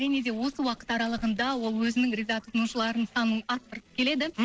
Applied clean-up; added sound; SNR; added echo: neural separator model SepFormer DNS4.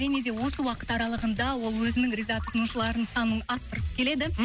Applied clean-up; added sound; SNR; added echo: none; Slam + Splash, splatter; 20 dB; none.